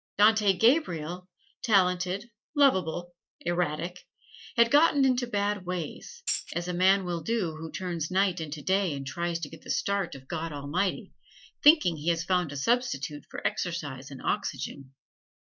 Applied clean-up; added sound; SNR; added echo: neural mask model DeepFilterNet 3.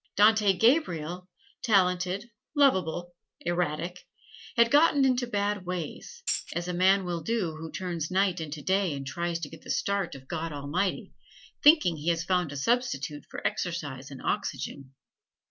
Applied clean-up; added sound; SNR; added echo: none; Tambourine; 7 dB; none.